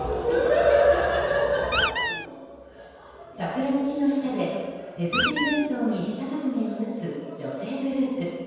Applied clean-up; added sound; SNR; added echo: none; Squeak; 2 dB; reverberation time 1.2 s.